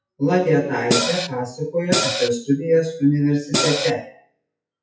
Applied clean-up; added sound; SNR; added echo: classical method WPE with log-MMSE.